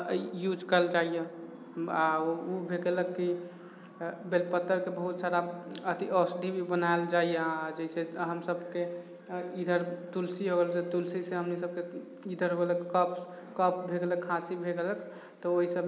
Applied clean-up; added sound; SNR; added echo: none; none; none; none.